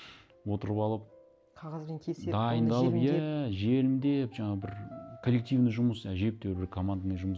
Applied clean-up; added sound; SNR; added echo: none; none; none; none.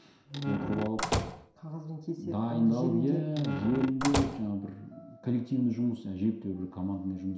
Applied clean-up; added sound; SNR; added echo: none; Squeak / Slam / Wood; 4 dB; reverberation time 0.7 s.